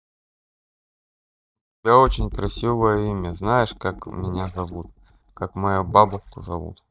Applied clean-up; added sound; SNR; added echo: neural mask model DeepFilterNet 3.